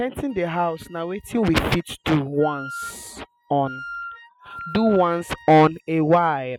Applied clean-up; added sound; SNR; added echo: classical method spectral subtraction.